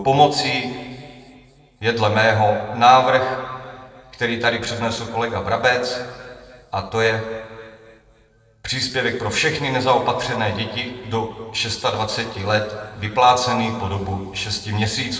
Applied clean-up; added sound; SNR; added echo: none; none; none; reverberation time 1.8 s.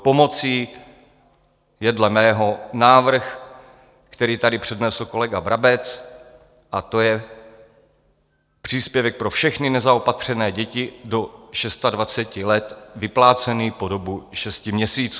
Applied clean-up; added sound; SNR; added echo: none; none; none; none.